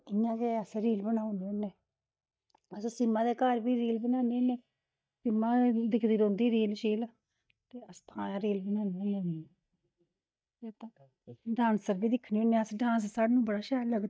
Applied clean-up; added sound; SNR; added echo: neural mask model DeepFilterNet 3.